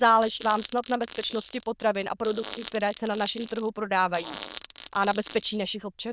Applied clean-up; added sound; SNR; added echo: neural diffusion model UNIVERSE++.